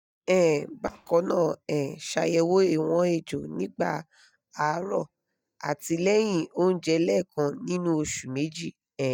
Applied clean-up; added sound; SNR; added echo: neural mask model DeepFilterNet 3.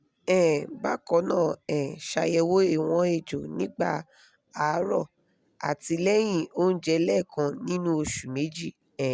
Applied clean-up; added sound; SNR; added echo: none; none; none; none.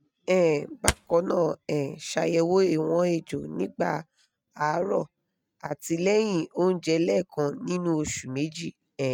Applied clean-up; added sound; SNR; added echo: neural mask model RNNoise.